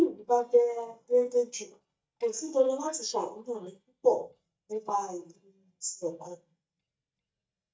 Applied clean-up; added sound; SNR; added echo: neural mask model DeepFilterNet 3.